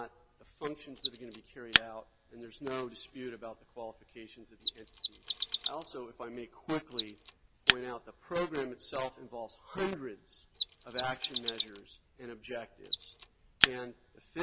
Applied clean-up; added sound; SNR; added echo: none; Mechanisms; -3 dB; none.